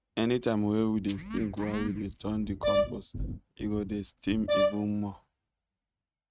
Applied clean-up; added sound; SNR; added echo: neural mask model RNNoise.